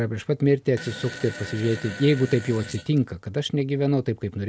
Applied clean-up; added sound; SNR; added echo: none; Fart; 14 dB; none.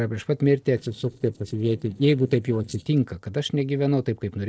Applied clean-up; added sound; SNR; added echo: neural separator model SepFormer DNS4.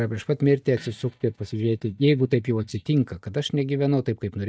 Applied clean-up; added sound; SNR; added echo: neural mask model DeepFilterNet 3.